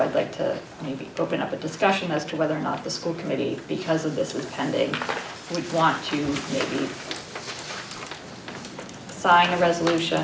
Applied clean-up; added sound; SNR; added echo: none; none; none; none.